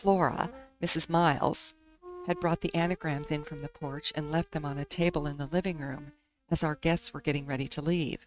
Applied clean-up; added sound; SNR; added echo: neural mask model RNNoise.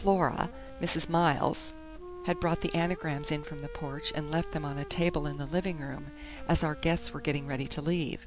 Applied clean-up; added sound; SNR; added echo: none; Wind instrument, woodwind instrument + Crackle; 12 dB; none.